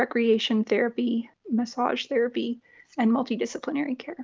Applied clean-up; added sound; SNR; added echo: none; none; none; none.